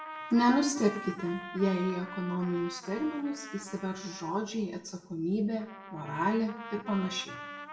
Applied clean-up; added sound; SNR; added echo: none; Trumpet; 13 dB; reverberation time 0.6 s.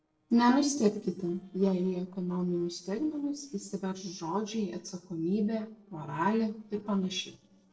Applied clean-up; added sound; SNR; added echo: neural separator model SepFormer DNS4.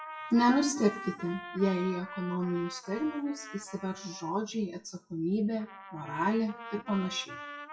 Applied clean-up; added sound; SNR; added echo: classical method WPE with log-MMSE.